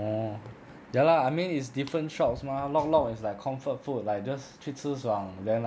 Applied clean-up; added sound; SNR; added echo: none; none; none; none.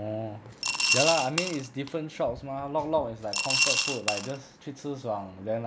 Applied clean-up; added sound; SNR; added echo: none; Coin (dropping) / Glass; -3 dB; none.